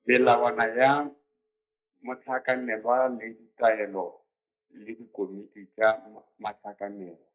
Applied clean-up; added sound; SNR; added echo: neural mask model DeepFilterNet 3.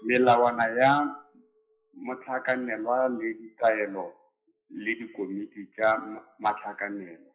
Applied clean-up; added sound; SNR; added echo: classical method WPE with log-MMSE.